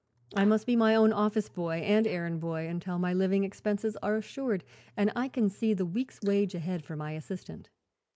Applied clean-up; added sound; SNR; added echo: neural mask model Resemble Enhance denoiser.